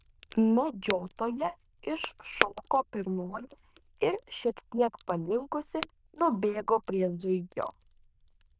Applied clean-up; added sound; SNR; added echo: neural diffusion model UNIVERSE++.